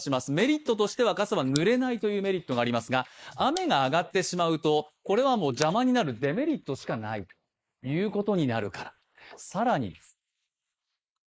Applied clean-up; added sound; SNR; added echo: neural mask model Resemble Enhance denoiser.